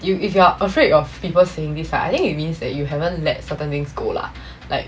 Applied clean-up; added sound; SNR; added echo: none; none; none; none.